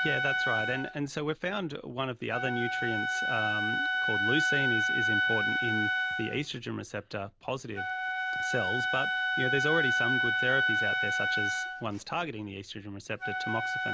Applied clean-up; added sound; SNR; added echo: none; Wind instrument, woodwind instrument; -4 dB; none.